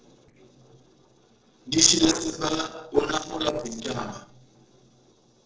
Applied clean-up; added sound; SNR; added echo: neural separator model SepFormer DNS4.